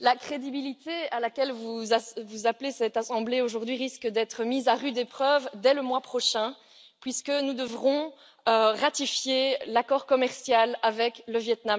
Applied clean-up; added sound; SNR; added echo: none; none; none; none.